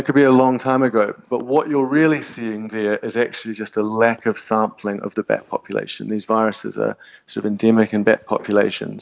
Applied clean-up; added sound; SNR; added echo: none; none; none; none.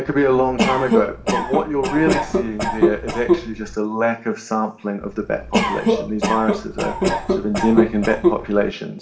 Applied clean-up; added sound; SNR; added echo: none; Cough; 0 dB; reverberation time 0.8 s.